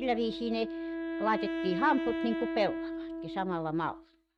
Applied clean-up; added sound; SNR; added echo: neural mask model RNNoise.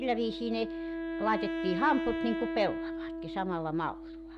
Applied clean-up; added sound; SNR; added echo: none; Wind instrument, woodwind instrument; 3 dB; none.